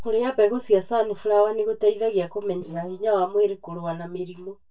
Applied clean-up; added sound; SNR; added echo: neural mask model DeepFilterNet 3.